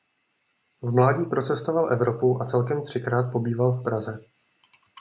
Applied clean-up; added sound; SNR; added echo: none; none; none; none.